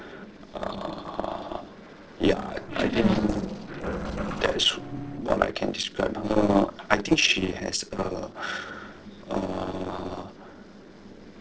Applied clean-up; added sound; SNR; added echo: neural separator model SepFormer DNS4.